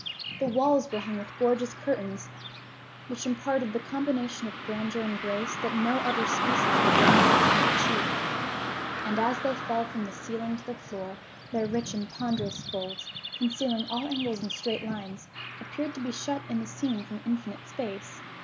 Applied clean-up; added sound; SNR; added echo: none; Car passing by / Traffic noise, roadway noise; 0 dB; none.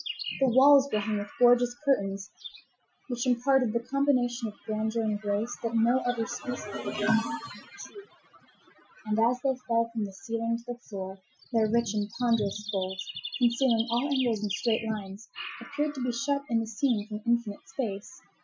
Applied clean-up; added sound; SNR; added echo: classical method Wiener filter.